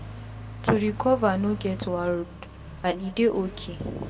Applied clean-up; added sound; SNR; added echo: none; Accelerating, revving, vroom; 12 dB; reverberation time 1.3 s.